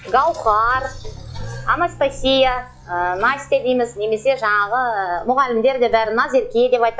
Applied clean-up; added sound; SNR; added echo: classical method log-MMSE.